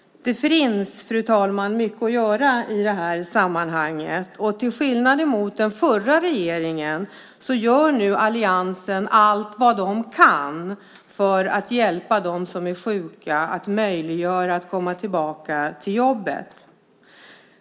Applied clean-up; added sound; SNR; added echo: none; none; none; none.